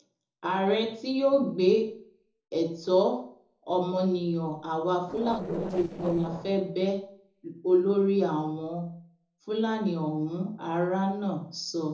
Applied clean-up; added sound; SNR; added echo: neural separator model SepFormer DNS4.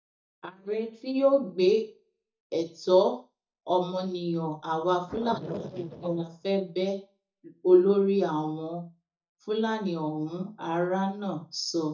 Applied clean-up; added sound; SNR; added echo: neural mask model DeepFilterNet 3.